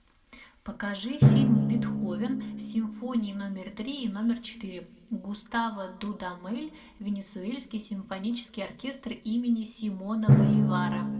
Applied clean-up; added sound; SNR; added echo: none; Drum; -3 dB; reverberation time 1.5 s.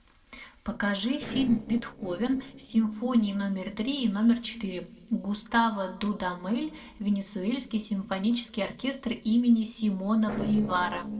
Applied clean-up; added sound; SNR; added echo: neural separator model SepFormer DNS4.